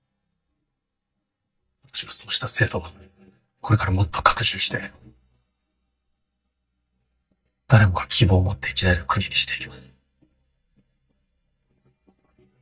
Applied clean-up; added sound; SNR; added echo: neural mask model DeepFilterNet 3.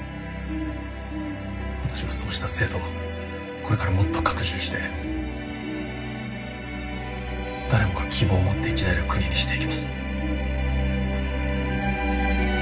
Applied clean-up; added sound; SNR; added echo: none; Bird; 13 dB; reverberation time 0.4 s.